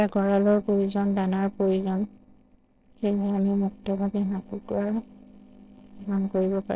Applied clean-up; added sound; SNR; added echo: neural separator model SepFormer DNS4.